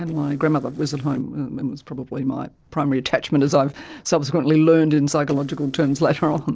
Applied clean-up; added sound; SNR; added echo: neural separator model SepFormer DNS4.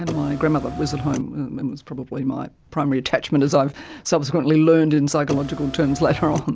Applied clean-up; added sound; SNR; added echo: none; Car; 11 dB; none.